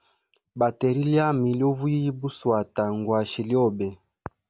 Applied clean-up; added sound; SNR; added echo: none; none; none; none.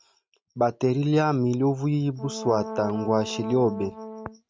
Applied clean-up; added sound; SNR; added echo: neural mask model RNNoise.